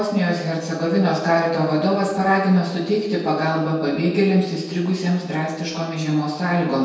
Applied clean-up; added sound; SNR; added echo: none; none; none; reverberation time 1.1 s.